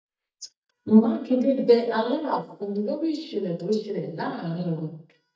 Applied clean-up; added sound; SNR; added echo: neural mask model DeepFilterNet 3.